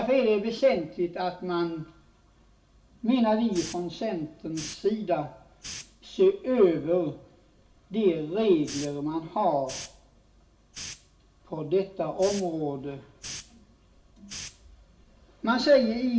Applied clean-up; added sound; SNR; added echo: none; Hiss; 17 dB; reverberation time 0.4 s.